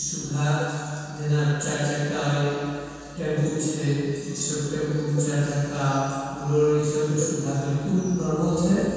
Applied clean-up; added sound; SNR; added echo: none; Cowbell; 18 dB; reverberation time 2.1 s.